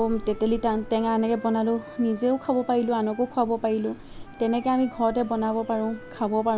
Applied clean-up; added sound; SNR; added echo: none; Wind instrument, woodwind instrument + Wind; 16 dB; none.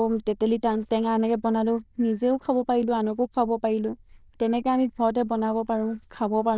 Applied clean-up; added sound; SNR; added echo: neural diffusion model UNIVERSE++.